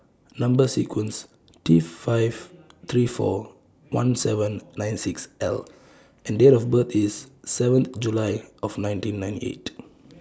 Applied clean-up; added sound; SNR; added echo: none; none; none; none.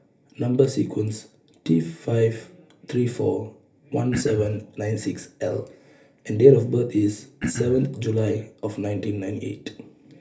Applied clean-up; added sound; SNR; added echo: none; Cough; 5 dB; reverberation time 0.3 s.